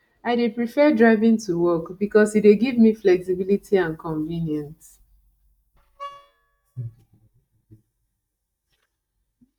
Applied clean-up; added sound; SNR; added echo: neural mask model DeepFilterNet 3.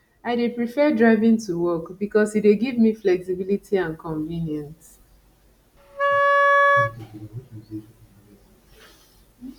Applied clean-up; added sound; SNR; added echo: none; Wind instrument, woodwind instrument; -5 dB; none.